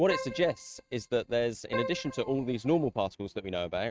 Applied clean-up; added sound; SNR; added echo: neural mask model RNNoise.